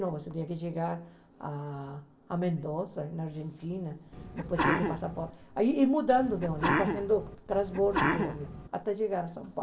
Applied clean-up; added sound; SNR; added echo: none; Sneeze; 0 dB; reverberation time 0.7 s.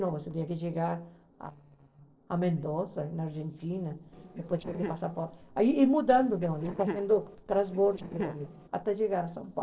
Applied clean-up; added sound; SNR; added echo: neural separator model SepFormer DNS4.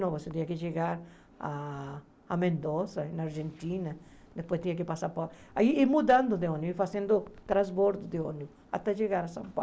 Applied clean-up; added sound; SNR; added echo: none; none; none; none.